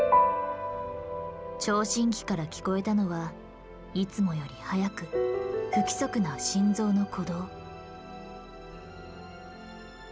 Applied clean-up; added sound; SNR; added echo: none; Musical instrument; 16 dB; none.